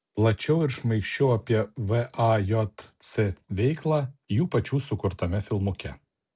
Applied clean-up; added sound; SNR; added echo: none; none; none; none.